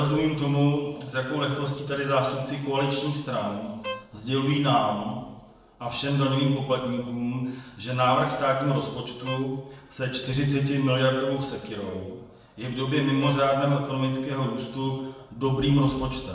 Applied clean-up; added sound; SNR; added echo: none; Bowed string instrument; 15 dB; reverberation time 0.9 s.